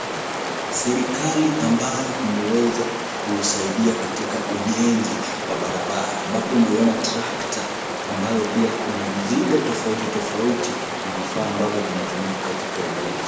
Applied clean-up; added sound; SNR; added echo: none; Stream; 4 dB; reverberation time 0.9 s.